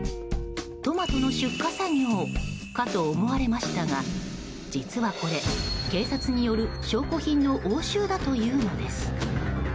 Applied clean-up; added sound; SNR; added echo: none; none; none; none.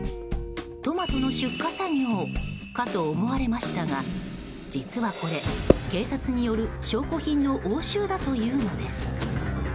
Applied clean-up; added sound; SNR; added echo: none; Percussion; -4 dB; none.